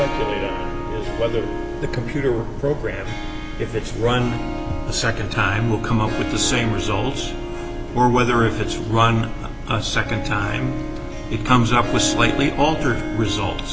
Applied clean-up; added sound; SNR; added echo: none; Harp; 8 dB; none.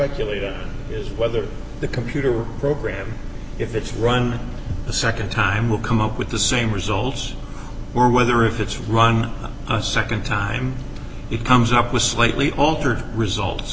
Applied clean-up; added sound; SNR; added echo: none; none; none; none.